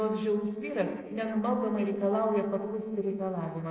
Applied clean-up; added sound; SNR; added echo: neural separator model SepFormer DNS4.